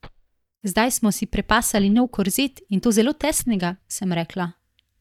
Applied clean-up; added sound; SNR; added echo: neural mask model DeepFilterNet 3.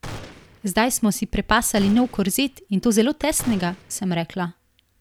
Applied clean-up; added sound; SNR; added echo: none; Gunshot, gunfire; 18 dB; none.